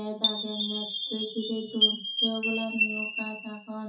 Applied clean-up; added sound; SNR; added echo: classical method WPE with log-MMSE.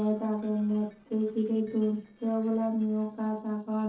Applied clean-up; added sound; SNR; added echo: neural separator model SepFormer DNS4.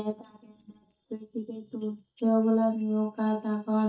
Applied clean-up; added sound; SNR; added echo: neural mask model DeepFilterNet 3.